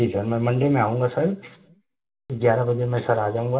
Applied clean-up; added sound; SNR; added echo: none; none; none; reverberation time 0.4 s.